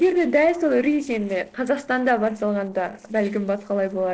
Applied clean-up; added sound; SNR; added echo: neural separator model SepFormer DNS4.